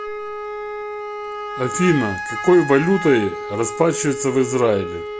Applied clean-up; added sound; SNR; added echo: none; Wind instrument, woodwind instrument; 8 dB; none.